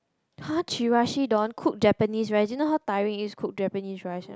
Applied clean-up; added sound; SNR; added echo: none; none; none; none.